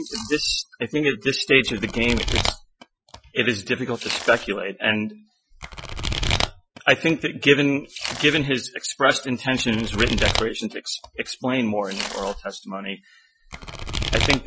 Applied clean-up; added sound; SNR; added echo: classical method Wiener filter.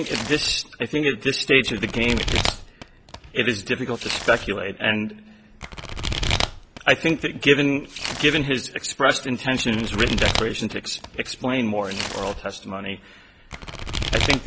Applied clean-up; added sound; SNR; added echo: none; Domestic sounds, home sounds; 6 dB; none.